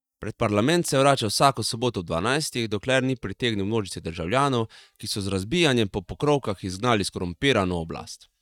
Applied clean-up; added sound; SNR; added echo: neural mask model DeepFilterNet 3.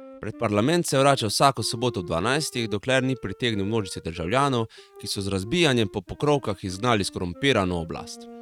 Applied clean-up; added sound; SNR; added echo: neural mask model RNNoise.